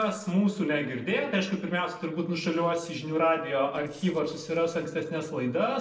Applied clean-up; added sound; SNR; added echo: neural separator model SepFormer DNS4.